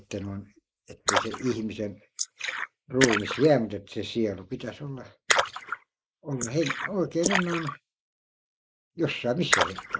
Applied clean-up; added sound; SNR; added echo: neural mask model Resemble Enhance denoiser.